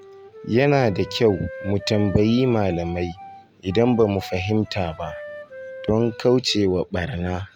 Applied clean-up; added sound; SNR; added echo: none; Wind instrument, woodwind instrument; 17 dB; none.